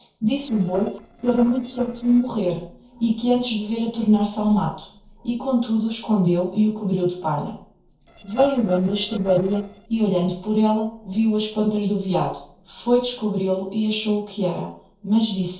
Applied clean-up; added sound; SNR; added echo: neural separator model SepFormer DNS4.